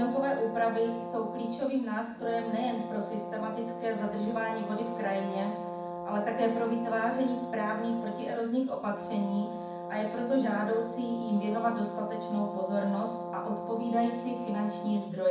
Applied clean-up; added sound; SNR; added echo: none; Brass instrument; 7 dB; reverberation time 0.6 s.